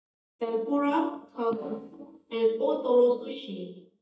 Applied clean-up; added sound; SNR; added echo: neural mask model DeepFilterNet 3.